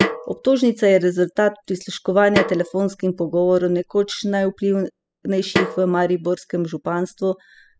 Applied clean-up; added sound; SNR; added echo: classical method spectral subtraction.